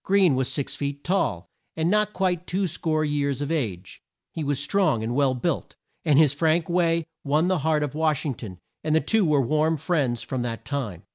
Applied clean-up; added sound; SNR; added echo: none; none; none; none.